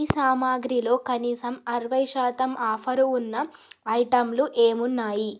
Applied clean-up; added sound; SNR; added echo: none; none; none; none.